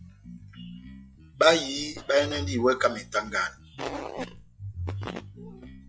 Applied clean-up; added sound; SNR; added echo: classical method log-MMSE.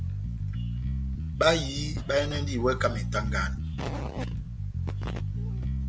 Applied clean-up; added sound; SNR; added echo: none; Bass guitar; 0 dB; none.